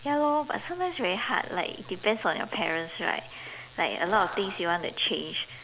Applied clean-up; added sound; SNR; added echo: none; none; none; none.